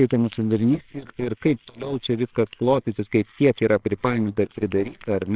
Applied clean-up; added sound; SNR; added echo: neural separator model SepFormer WHAMR!.